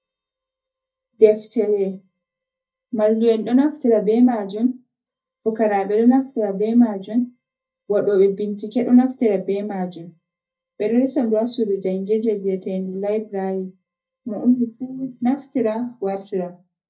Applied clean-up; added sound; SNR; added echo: neural mask model DeepFilterNet 3.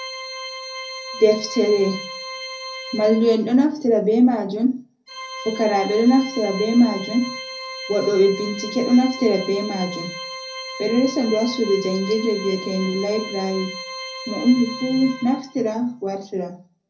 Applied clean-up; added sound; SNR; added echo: none; Organ; 12 dB; reverberation time 0.4 s.